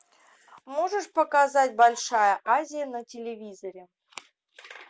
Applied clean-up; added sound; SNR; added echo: none; none; none; none.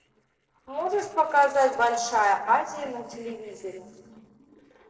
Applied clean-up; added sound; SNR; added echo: neural separator model SepFormer DNS4.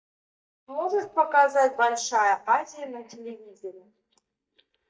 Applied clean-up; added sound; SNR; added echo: neural mask model DeepFilterNet 3.